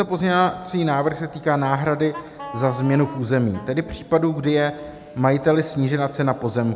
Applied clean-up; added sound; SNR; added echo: none; Wind instrument, woodwind instrument; 16 dB; none.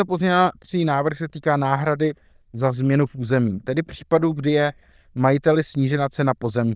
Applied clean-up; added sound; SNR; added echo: neural diffusion model UNIVERSE++.